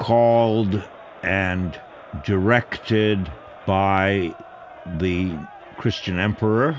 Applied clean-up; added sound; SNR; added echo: none; Crowd; 20 dB; none.